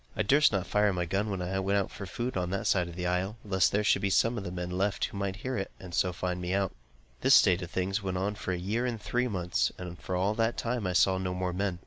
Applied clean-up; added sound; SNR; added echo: none; none; none; none.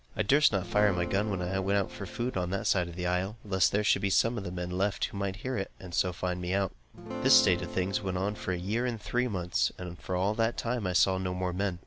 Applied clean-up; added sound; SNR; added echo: none; Acoustic guitar / Strum; 10 dB; none.